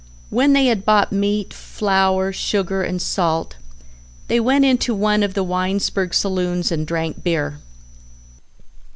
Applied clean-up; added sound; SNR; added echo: none; none; none; none.